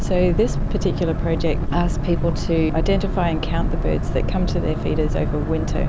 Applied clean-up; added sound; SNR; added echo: none; Boat, Water vehicle; -2 dB; none.